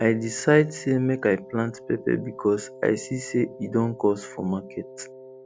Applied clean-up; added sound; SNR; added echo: none; Wind instrument, woodwind instrument; 18 dB; none.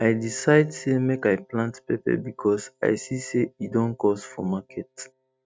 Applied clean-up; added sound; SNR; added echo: neural mask model RNNoise.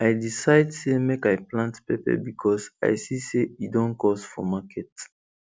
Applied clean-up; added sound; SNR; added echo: none; none; none; none.